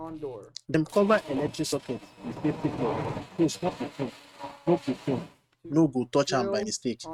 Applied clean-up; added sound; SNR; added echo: neural mask model RNNoise.